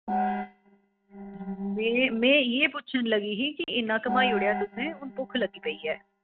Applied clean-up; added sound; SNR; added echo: neural mask model RNNoise.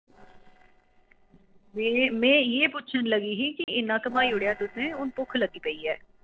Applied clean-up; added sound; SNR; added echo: neural separator model SepFormer DNS4.